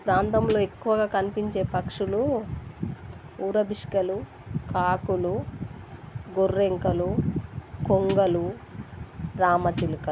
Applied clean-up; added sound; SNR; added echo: none; Hi-hat; 11 dB; none.